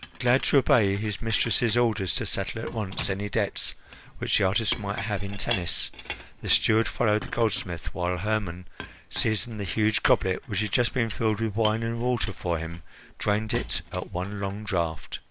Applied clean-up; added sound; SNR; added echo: none; Chink, clink; 15 dB; none.